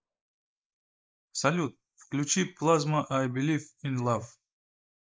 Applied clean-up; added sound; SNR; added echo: neural mask model Resemble Enhance denoiser.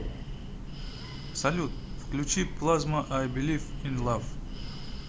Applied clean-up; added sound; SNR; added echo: none; Breathing; 4 dB; none.